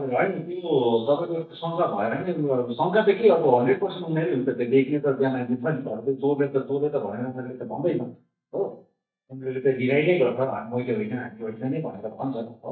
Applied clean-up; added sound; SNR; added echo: neural mask model DeepFilterNet 3.